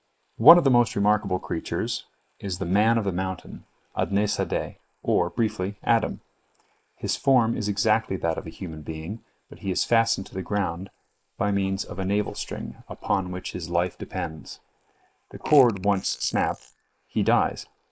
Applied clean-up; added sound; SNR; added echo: neural mask model Resemble Enhance denoiser.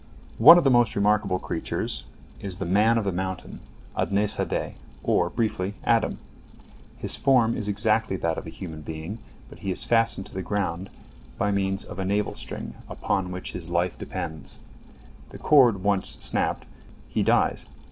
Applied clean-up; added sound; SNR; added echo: none; none; none; none.